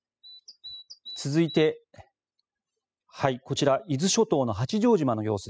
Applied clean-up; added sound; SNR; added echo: classical method spectral subtraction.